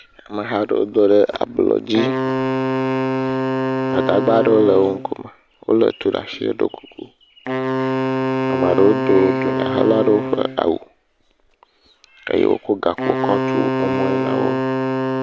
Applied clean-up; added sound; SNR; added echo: none; Wind instrument, woodwind instrument; 3 dB; none.